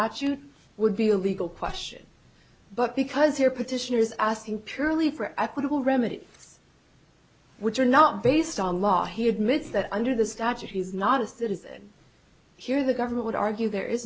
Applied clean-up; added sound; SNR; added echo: none; none; none; none.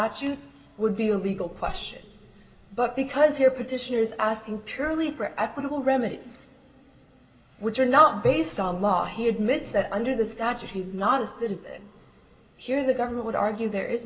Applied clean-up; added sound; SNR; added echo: none; none; none; reverberation time 2.7 s.